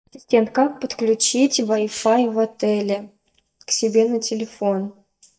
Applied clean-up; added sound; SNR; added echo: neural mask model DeepFilterNet 3.